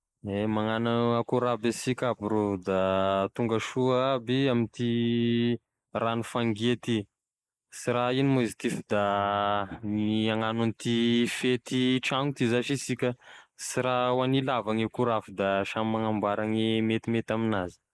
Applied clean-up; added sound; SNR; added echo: neural mask model Resemble Enhance denoiser.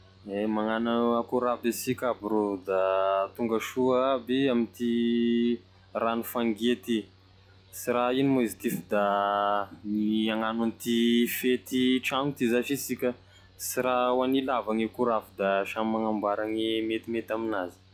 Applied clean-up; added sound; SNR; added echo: classical method log-MMSE.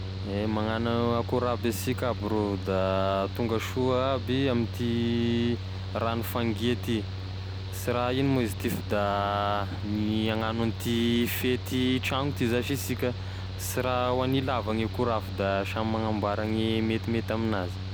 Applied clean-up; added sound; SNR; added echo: none; Mechanical fan; 6 dB; none.